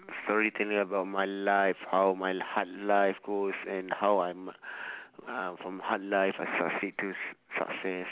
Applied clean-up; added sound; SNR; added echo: none; none; none; none.